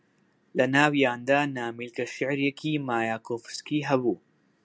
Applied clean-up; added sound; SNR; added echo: none; none; none; none.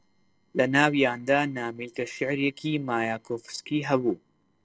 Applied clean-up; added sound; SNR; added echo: neural separator model SepFormer DNS4.